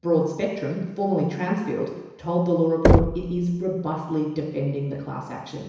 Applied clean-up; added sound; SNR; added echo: none; Knock; -1 dB; reverberation time 1.0 s.